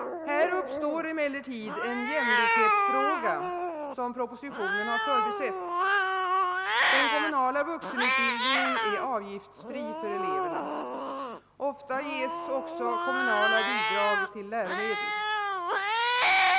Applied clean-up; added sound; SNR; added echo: none; Cat; -4 dB; none.